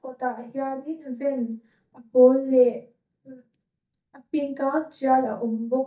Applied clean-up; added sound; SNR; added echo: neural mask model DeepFilterNet 3.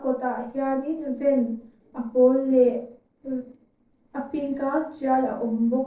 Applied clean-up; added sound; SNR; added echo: neural separator model SepFormer DNS4.